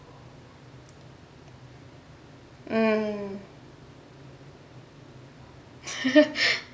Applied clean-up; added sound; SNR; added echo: none; none; none; none.